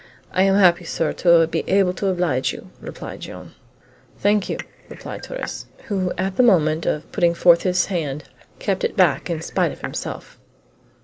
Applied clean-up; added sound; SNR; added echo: none; Cutlery, silverware / Dishes, pots, and pans / Chink, clink; 15 dB; none.